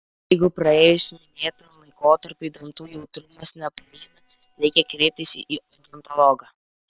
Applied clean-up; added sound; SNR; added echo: neural separator model SepFormer WHAM!.